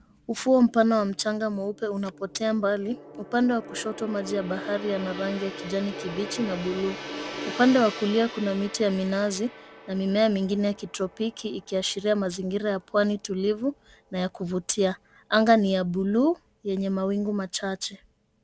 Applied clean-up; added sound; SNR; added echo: none; Gong; 15 dB; none.